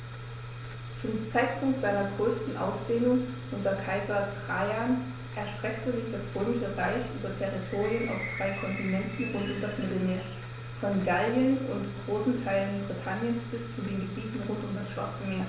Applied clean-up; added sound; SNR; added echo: none; Bird; 12 dB; none.